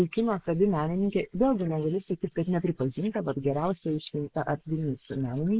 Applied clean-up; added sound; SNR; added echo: neural mask model Resemble Enhance denoiser.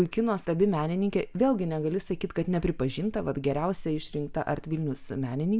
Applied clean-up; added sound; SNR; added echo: none; none; none; none.